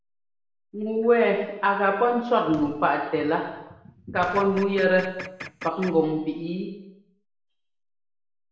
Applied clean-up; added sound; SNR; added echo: none; Printer; 15 dB; reverberation time 0.9 s.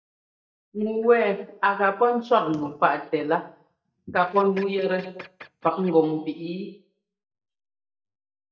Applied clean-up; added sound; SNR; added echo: neural mask model DeepFilterNet 3.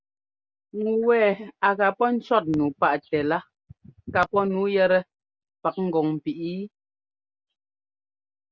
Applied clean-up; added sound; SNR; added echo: none; none; none; none.